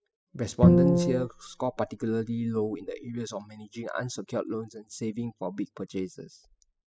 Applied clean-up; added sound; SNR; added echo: classical method spectral subtraction.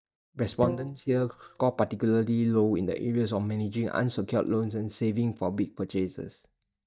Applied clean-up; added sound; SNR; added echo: neural mask model DeepFilterNet 3.